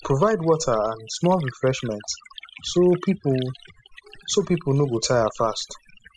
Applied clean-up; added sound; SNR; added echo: classical method spectral subtraction.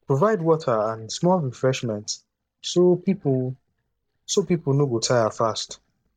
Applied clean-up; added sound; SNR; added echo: neural mask model DeepFilterNet 3.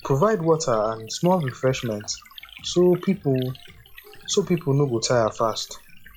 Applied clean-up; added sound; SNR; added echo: classical method log-MMSE.